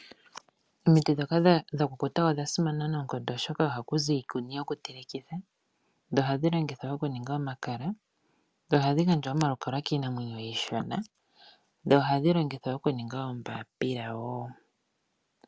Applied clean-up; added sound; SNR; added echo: none; none; none; none.